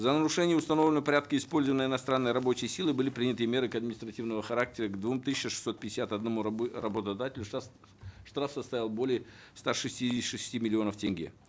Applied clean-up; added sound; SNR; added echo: none; none; none; none.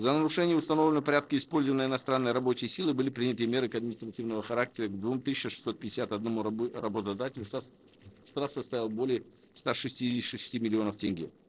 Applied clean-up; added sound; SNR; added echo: neural separator model SepFormer DNS4.